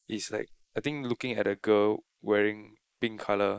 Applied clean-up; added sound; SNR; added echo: neural mask model Resemble Enhance denoiser.